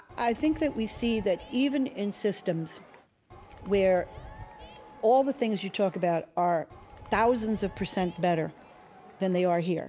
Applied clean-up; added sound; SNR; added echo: none; Crowd; 19 dB; none.